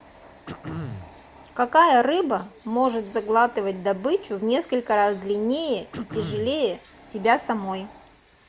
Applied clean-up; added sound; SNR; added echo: none; Cough; 14 dB; none.